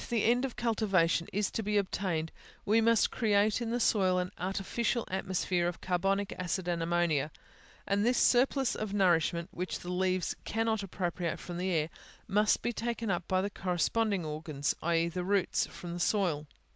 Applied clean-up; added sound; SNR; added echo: none; none; none; none.